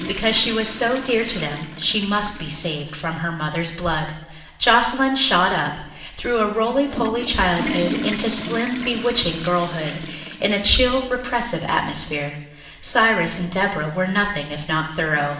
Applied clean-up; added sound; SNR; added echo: none; Toilet flush / Water; 13 dB; reverberation time 0.8 s.